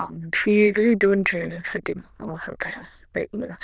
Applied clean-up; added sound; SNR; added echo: neural diffusion model UNIVERSE++.